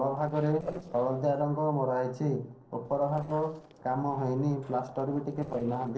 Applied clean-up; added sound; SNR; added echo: neural separator model SepFormer DNS4.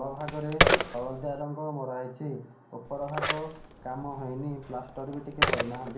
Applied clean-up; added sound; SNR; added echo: none; Telephone; -4 dB; reverberation time 0.6 s.